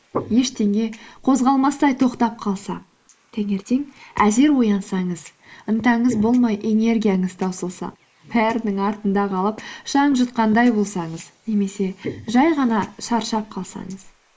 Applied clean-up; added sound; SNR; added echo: neural mask model Resemble Enhance denoiser.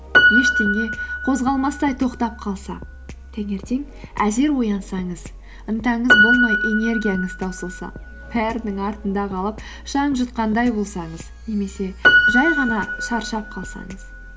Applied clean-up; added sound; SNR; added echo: none; Piano; 0 dB; none.